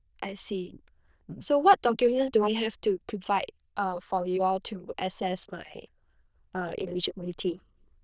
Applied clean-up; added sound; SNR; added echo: neural diffusion model UNIVERSE++.